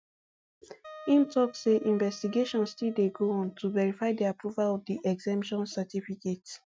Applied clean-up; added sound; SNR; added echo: neural mask model RNNoise.